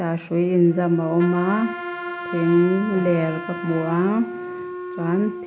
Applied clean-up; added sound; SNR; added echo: none; Trumpet + Wind instrument, woodwind instrument; 10 dB; none.